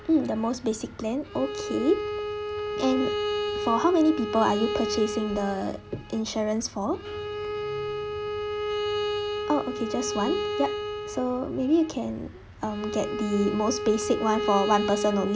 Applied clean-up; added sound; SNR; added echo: none; Bowed string instrument; 4 dB; none.